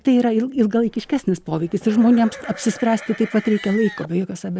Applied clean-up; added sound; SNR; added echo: none; Livestock, farm animals, working animals; 17 dB; none.